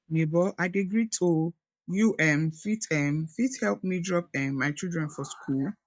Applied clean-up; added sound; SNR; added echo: neural mask model DeepFilterNet 3.